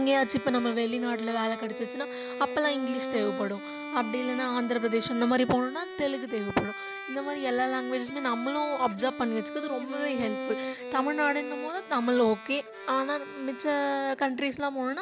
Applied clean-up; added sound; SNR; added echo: none; Bowed string instrument; 9 dB; none.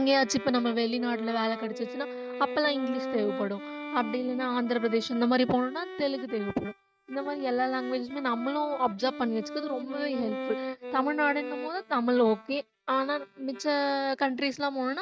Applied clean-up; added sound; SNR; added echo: neural mask model RNNoise.